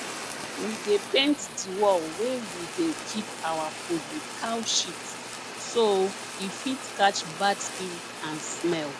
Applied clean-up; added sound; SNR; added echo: none; Fire; 8 dB; none.